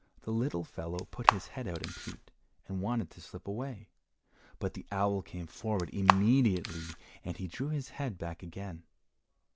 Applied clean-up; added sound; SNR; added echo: none; Camera; -1 dB; none.